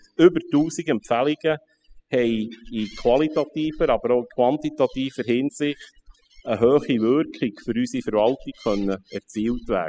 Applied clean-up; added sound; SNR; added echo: classical method spectral subtraction.